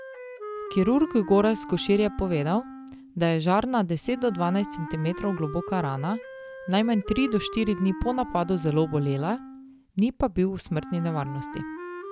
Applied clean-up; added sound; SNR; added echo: none; Wind instrument, woodwind instrument; 13 dB; none.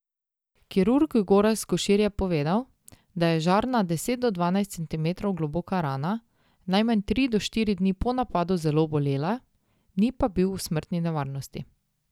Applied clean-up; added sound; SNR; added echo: none; none; none; none.